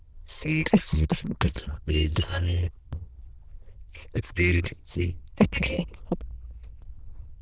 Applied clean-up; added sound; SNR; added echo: neural diffusion model UNIVERSE++.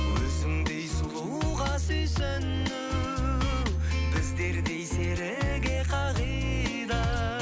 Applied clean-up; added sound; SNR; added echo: none; none; none; none.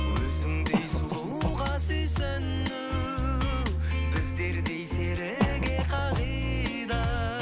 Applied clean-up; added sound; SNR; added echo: none; Cough; 8 dB; none.